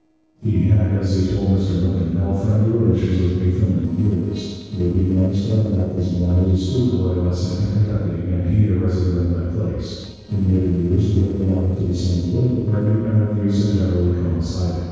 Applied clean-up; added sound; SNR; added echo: neural separator model SepFormer DNS4.